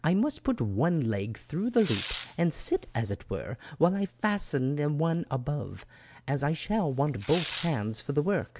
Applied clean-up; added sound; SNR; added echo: none; Tearing; 10 dB; none.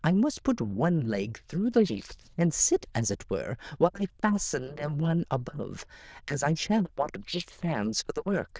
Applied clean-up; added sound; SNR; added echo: neural diffusion model UNIVERSE++.